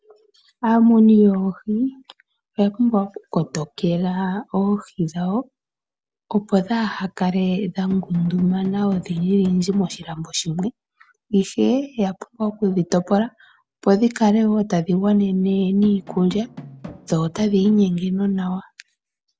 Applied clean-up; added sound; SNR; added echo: none; Drum; 17 dB; none.